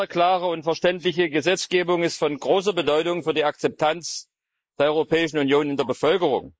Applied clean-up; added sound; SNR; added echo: neural mask model Resemble Enhance denoiser.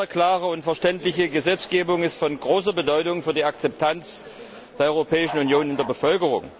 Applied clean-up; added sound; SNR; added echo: none; Bird / Fowl; 12 dB; none.